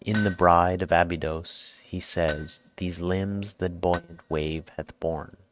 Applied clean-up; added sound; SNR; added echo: neural mask model RNNoise.